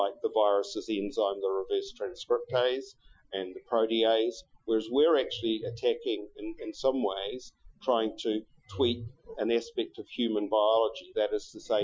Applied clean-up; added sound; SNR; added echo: classical method Wiener filter.